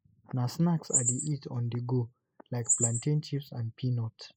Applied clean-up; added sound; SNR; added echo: neural mask model Resemble Enhance denoiser.